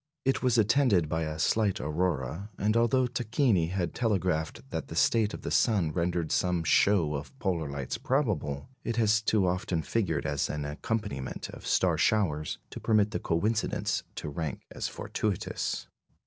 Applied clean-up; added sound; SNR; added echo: none; none; none; none.